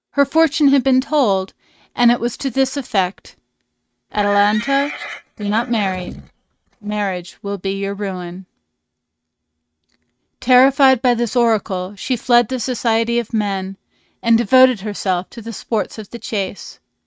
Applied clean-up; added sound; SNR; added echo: neural mask model RNNoise.